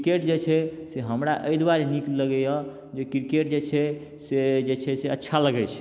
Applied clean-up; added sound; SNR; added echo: none; none; none; none.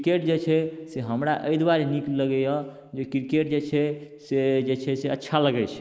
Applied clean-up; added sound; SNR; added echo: neural mask model Resemble Enhance denoiser.